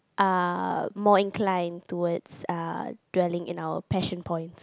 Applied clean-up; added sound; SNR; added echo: none; none; none; none.